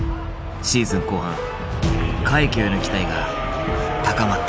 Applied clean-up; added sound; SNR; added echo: none; none; none; none.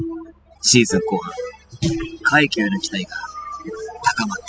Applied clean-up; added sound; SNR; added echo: classical method spectral subtraction.